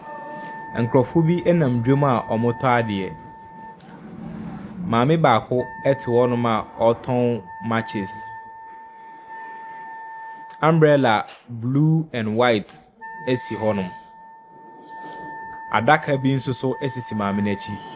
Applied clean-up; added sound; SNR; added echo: none; Wind instrument, woodwind instrument; 16 dB; none.